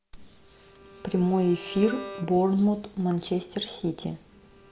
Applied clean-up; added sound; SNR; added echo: none; Bowed string instrument; 18 dB; none.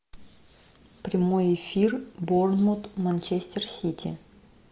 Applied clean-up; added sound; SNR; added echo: none; none; none; none.